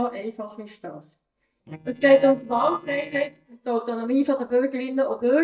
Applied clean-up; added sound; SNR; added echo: neural mask model DeepFilterNet 3.